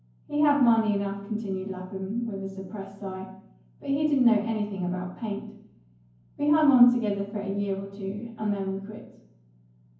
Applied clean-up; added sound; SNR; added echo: none; none; none; reverberation time 0.9 s.